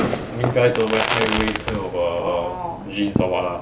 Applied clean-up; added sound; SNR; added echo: none; Fireworks; 3 dB; none.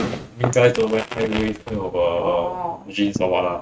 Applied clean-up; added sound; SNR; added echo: neural mask model RNNoise.